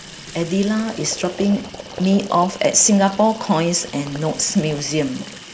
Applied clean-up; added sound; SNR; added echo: none; Gurgling + Sink (filling or washing) / Water tap, faucet; 16 dB; none.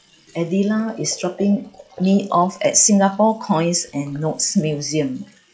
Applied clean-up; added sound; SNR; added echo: classical method log-MMSE.